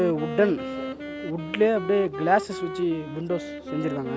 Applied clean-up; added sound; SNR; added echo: none; Wind instrument, woodwind instrument; 8 dB; none.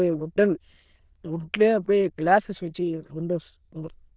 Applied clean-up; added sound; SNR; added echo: neural diffusion model UNIVERSE++.